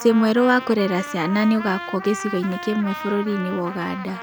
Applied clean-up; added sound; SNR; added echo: none; Trumpet; 12 dB; none.